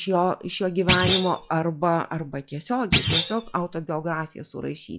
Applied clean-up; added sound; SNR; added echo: classical method log-MMSE.